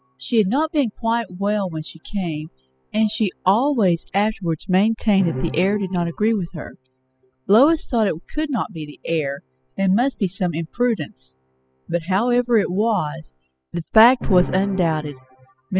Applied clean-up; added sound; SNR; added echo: classical method spectral subtraction.